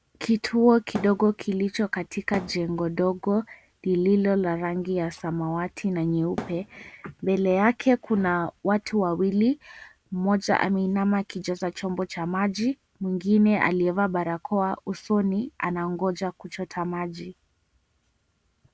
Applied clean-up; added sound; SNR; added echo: none; Thump, thud; 11 dB; none.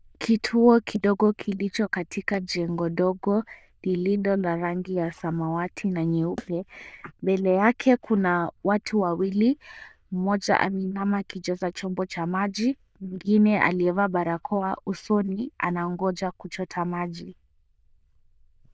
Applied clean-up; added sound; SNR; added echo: neural diffusion model UNIVERSE++.